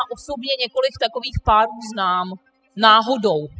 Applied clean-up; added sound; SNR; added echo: classical method spectral subtraction.